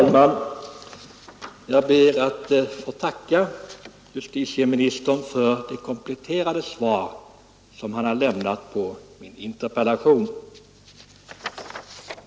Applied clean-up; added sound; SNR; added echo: none; none; none; none.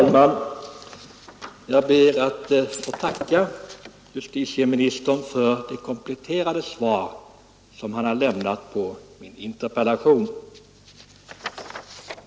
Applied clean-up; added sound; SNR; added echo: none; Shatter; 12 dB; none.